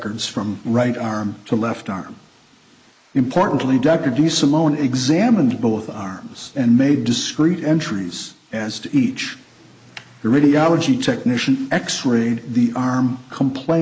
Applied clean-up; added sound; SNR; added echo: neural mask model Resemble Enhance denoiser.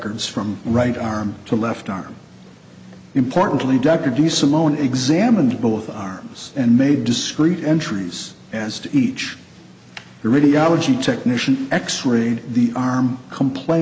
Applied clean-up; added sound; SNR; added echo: none; none; none; none.